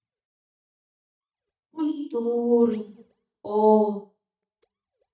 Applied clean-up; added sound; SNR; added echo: neural mask model DeepFilterNet 3.